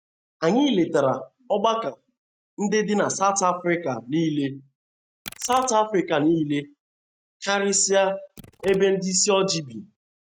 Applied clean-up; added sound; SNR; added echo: neural mask model RNNoise.